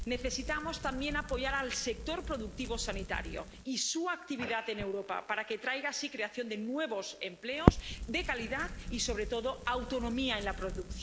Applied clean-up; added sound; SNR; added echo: none; Crackle; 3 dB; none.